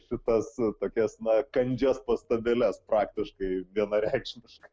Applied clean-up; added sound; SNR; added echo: none; none; none; none.